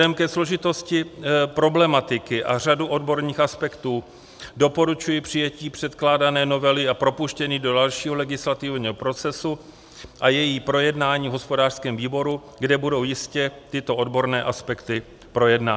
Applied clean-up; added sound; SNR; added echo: none; none; none; none.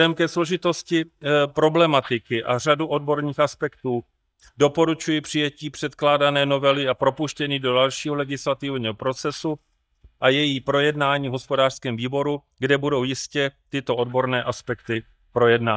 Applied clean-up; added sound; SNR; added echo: neural mask model DeepFilterNet 3.